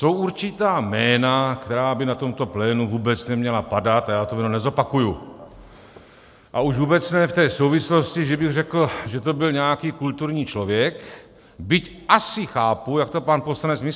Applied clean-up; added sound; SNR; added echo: none; none; none; none.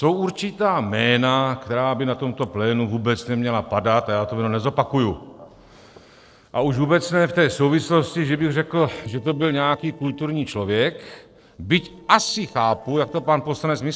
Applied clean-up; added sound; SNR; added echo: neural separator model SepFormer DNS4.